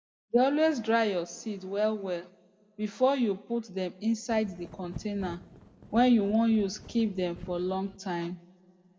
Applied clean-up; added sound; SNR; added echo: none; Wind; 18 dB; reverberation time 1.4 s.